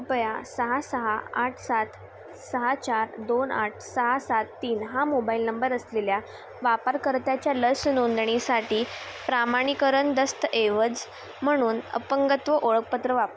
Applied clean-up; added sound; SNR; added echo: none; none; none; none.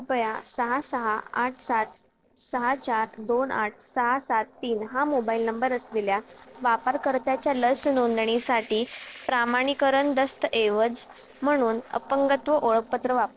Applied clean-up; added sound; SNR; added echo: neural separator model SepFormer DNS4.